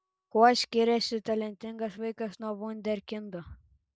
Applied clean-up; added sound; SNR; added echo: none; none; none; none.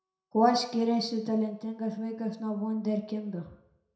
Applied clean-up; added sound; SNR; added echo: none; none; none; reverberation time 0.6 s.